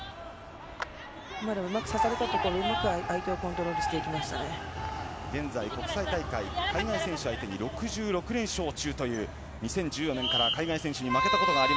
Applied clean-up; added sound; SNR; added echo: none; Clapping; 16 dB; none.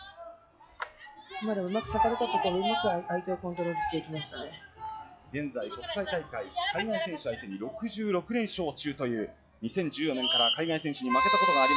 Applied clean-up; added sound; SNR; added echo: classical method log-MMSE.